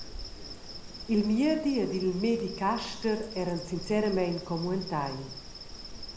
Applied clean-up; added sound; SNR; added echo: none; Insect; 12 dB; none.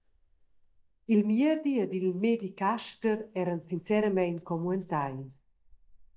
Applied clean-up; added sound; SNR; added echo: neural mask model DeepFilterNet 3.